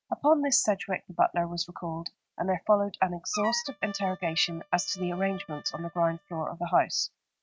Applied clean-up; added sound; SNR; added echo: neural mask model RNNoise.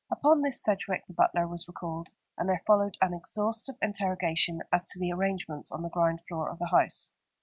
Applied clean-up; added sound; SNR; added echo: none; none; none; none.